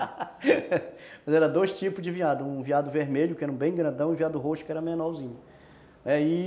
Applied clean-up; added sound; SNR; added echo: none; none; none; none.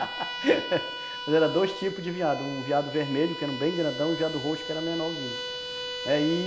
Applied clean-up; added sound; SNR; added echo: none; Bowed string instrument; 8 dB; none.